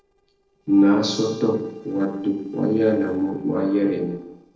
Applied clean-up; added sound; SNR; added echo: neural separator model SepFormer DNS4.